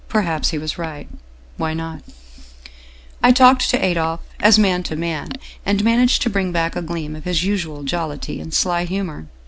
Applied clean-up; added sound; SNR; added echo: none; none; none; none.